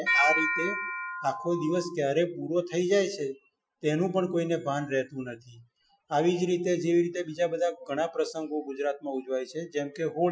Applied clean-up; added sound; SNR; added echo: classical method Wiener filter.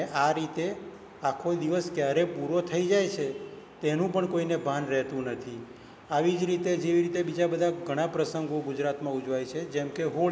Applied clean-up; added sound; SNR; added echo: none; none; none; none.